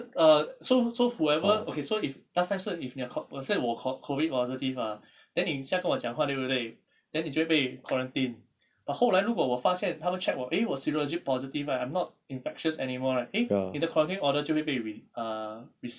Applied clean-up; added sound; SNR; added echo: none; none; none; none.